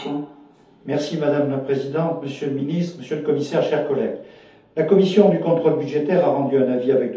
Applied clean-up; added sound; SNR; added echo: none; none; none; reverberation time 0.6 s.